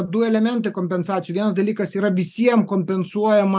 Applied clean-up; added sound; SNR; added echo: none; none; none; none.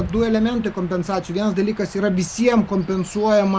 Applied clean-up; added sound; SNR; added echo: none; Stream / Chirp, tweet / Wind; 18 dB; none.